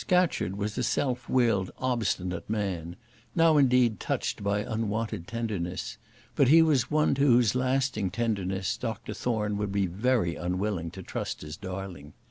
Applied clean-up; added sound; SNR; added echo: none; none; none; none.